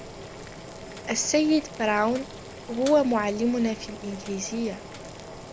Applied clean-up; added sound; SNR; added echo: none; Boiling; 13 dB; none.